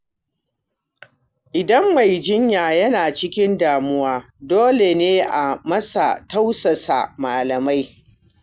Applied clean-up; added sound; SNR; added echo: none; none; none; none.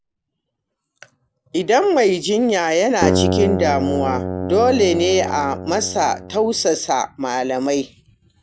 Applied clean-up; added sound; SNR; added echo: none; Keyboard (musical); 3 dB; none.